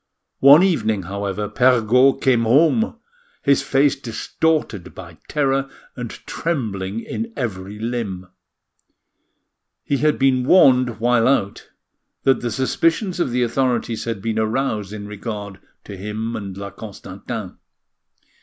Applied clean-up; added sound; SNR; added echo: none; none; none; none.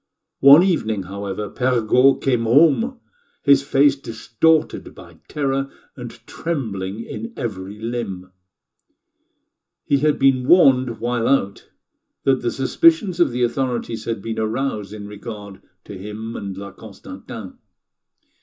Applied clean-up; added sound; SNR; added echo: none; none; none; reverberation time 0.2 s.